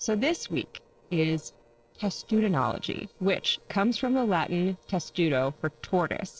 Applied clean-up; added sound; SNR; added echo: neural separator model SepFormer DNS4.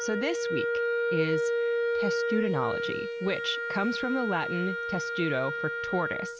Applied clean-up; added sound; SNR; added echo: none; Wind instrument, woodwind instrument; -2 dB; none.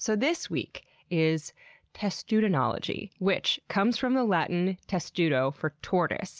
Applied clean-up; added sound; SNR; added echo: none; none; none; none.